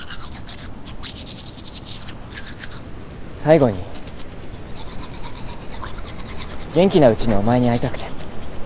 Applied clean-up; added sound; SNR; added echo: none; Domestic sounds, home sounds; 4 dB; none.